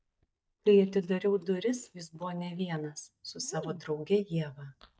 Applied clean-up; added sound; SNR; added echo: neural mask model DeepFilterNet 3.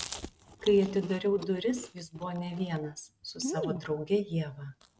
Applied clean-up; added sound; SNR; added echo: neural mask model RNNoise.